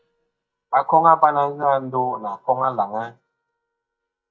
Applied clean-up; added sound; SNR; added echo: neural mask model DeepFilterNet 3.